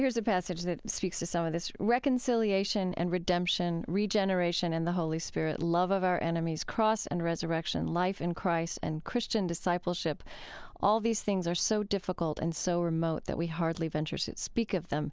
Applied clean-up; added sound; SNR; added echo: none; none; none; none.